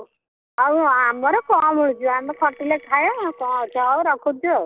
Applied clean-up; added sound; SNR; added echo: neural separator model SepFormer DNS4.